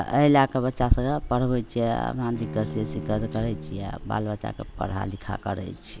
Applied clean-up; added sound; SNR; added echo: none; Bowed string instrument; 14 dB; none.